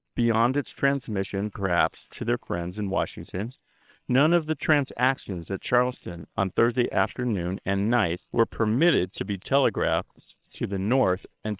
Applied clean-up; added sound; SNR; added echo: neural separator model SepFormer WHAM!.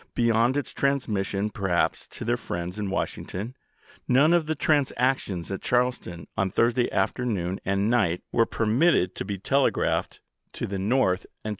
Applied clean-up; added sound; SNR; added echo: none; none; none; none.